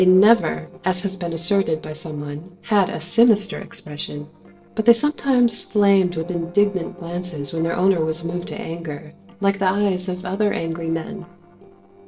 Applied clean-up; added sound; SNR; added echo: neural separator model SepFormer DNS4.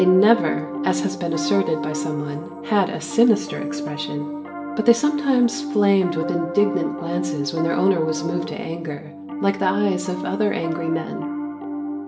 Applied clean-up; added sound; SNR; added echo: none; Piano; 6 dB; reverberation time 0.5 s.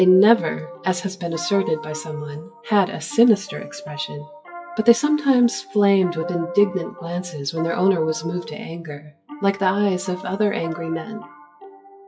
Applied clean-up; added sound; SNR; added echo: classical method WPE with log-MMSE.